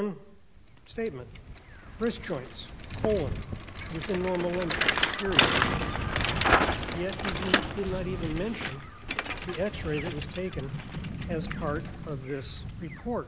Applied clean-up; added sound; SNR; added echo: none; Bicycle; -3 dB; none.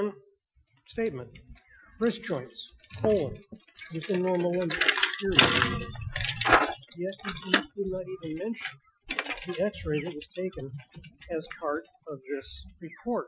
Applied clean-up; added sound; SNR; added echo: classical method Wiener filter.